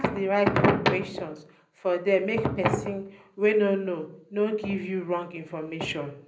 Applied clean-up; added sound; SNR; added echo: none; none; none; reverberation time 0.5 s.